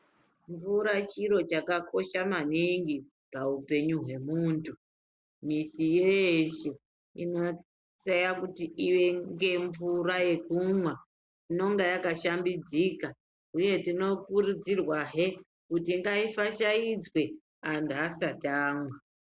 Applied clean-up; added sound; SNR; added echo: none; none; none; none.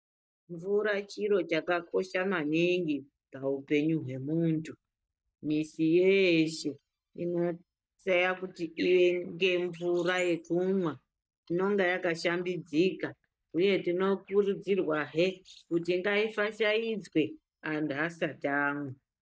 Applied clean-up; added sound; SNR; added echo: neural mask model DeepFilterNet 3.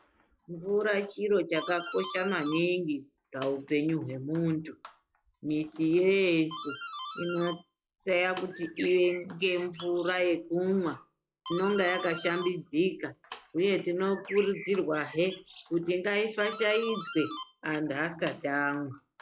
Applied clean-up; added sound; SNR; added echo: classical method log-MMSE.